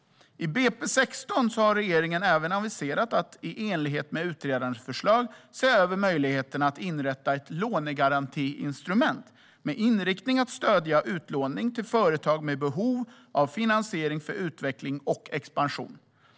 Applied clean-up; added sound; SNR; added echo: none; none; none; none.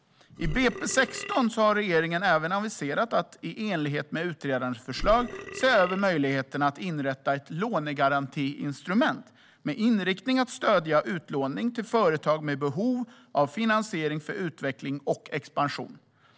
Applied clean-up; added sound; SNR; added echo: none; Burping, eructation; 9 dB; none.